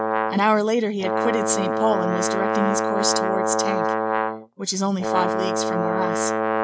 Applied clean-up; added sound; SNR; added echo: none; Brass instrument; -2 dB; none.